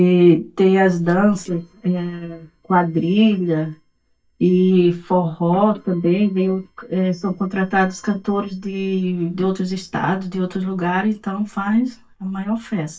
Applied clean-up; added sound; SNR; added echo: neural mask model DeepFilterNet 3.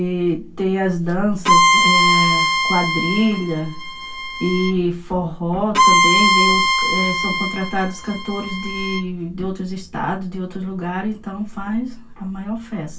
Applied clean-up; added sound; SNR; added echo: none; Bowed string instrument; -4 dB; reverberation time 0.2 s.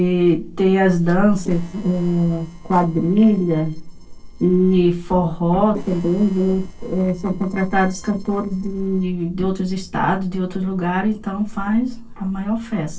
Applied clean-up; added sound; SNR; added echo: neural separator model SepFormer DNS4.